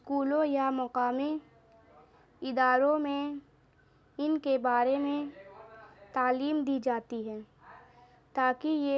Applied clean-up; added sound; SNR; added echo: none; none; none; none.